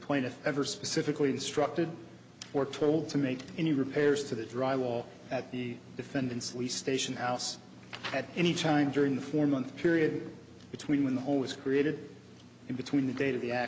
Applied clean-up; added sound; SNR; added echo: none; none; none; none.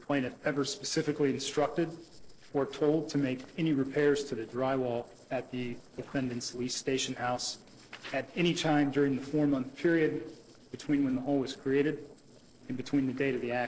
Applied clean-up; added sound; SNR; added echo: neural separator model SepFormer DNS4.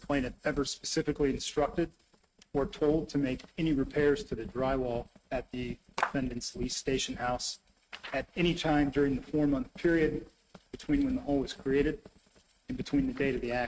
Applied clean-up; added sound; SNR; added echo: neural mask model RNNoise.